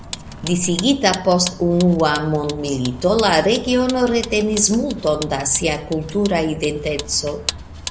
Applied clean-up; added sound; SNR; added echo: none; Vehicle; 13 dB; none.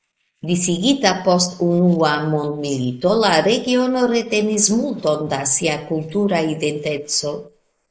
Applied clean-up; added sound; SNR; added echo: neural mask model Resemble Enhance denoiser.